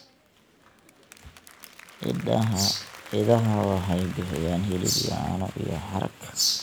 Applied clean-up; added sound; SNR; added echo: none; Applause; 20 dB; none.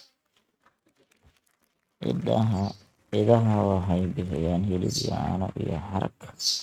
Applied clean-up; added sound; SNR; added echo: neural mask model RNNoise.